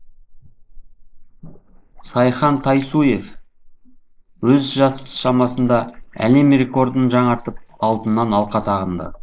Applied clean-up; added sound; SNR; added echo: neural mask model Resemble Enhance denoiser.